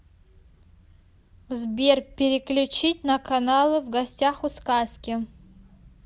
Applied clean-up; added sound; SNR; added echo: none; none; none; none.